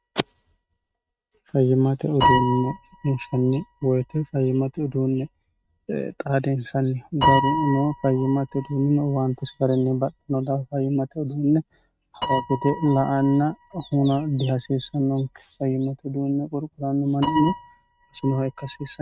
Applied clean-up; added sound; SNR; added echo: neural mask model RNNoise.